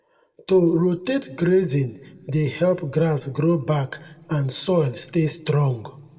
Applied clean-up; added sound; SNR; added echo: none; none; none; reverberation time 1.2 s.